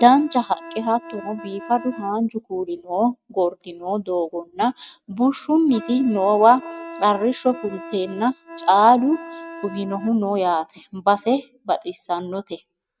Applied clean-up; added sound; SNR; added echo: neural mask model RNNoise.